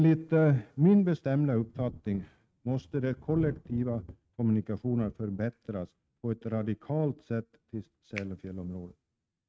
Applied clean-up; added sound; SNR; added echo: neural mask model RNNoise.